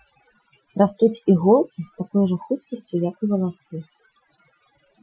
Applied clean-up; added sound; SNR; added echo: classical method Wiener filter.